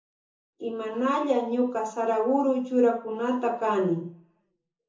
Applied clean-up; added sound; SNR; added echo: none; none; none; reverberation time 0.6 s.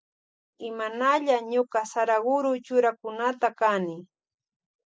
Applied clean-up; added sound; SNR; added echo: none; none; none; none.